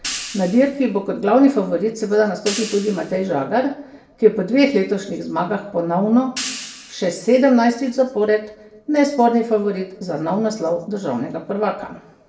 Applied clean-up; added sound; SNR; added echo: none; Hi-hat; 14 dB; reverberation time 0.6 s.